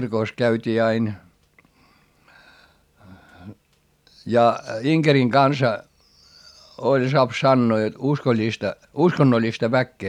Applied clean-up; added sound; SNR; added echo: none; none; none; none.